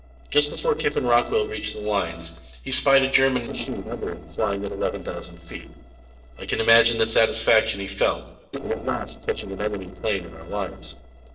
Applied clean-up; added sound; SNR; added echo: neural separator model SepFormer DNS4.